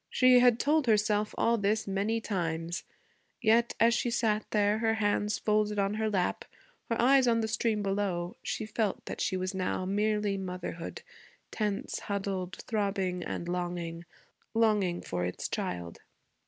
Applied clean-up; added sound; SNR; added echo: none; none; none; none.